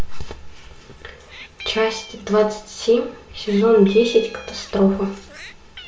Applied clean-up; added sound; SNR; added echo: none; Meow; 20 dB; reverberation time 0.2 s.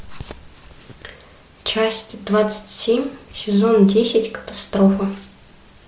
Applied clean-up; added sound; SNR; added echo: none; none; none; none.